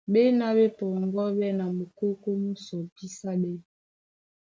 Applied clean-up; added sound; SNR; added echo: none; none; none; none.